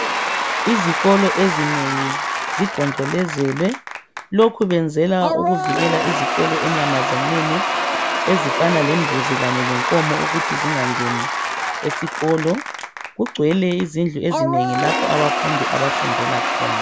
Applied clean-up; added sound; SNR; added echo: none; Applause / Crowd / Cheering; 1 dB; none.